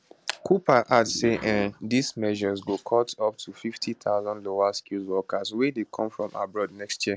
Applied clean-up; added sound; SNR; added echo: none; none; none; none.